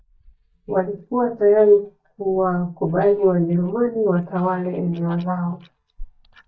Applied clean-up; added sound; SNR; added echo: neural mask model DeepFilterNet 3.